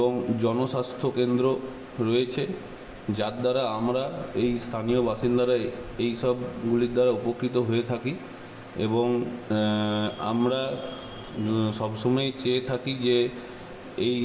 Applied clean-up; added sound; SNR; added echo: none; none; none; reverberation time 2.3 s.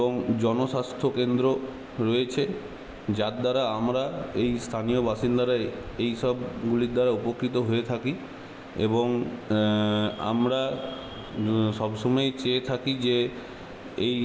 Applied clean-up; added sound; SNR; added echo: none; none; none; none.